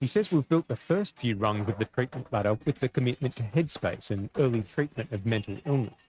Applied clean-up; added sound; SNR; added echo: neural mask model RNNoise.